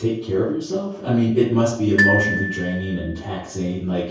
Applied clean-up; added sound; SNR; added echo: none; Glockenspiel; 3 dB; reverberation time 0.6 s.